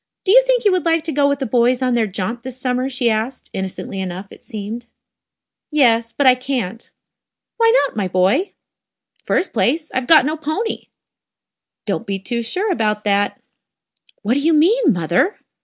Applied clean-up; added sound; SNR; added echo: none; none; none; none.